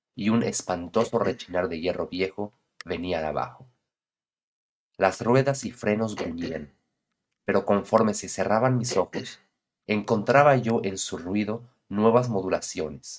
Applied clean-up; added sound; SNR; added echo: neural mask model RNNoise.